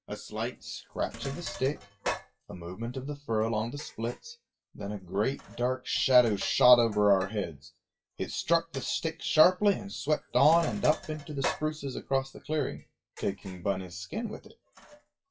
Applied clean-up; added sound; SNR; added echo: classical method WPE with log-MMSE.